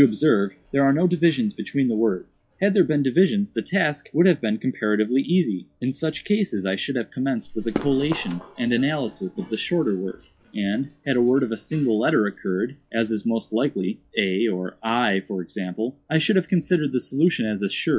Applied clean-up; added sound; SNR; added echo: classical method log-MMSE.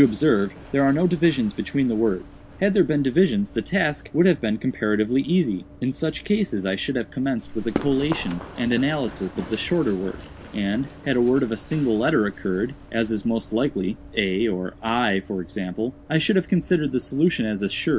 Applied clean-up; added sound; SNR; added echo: none; Run; 17 dB; none.